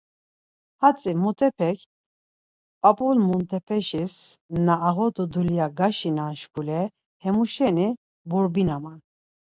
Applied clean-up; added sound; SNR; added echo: none; none; none; none.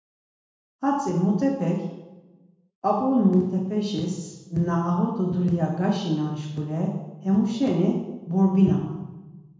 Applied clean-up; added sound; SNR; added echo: none; none; none; reverberation time 1.0 s.